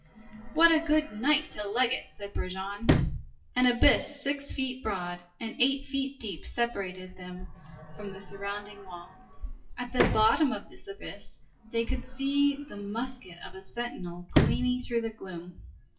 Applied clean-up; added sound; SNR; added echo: classical method WPE with log-MMSE.